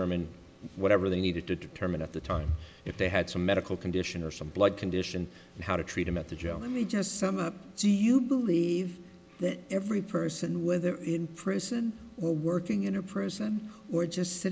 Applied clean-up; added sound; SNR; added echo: none; none; none; none.